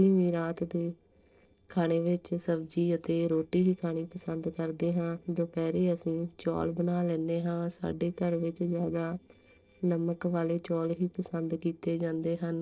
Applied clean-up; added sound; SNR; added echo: neural separator model SepFormer DNS4.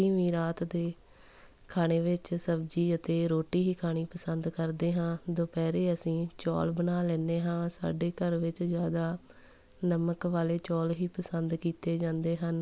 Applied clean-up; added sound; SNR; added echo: none; none; none; none.